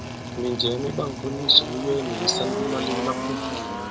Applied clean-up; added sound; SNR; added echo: none; Engine; 4 dB; none.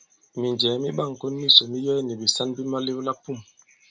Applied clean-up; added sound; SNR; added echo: none; none; none; none.